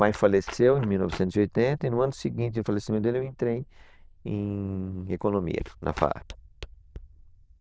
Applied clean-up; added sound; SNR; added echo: neural diffusion model UNIVERSE++.